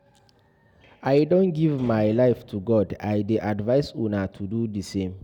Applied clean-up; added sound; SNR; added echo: none; none; none; none.